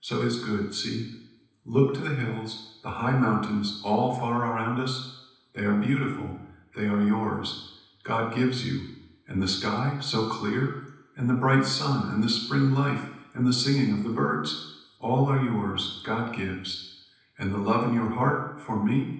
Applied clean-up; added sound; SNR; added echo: none; none; none; reverberation time 0.9 s.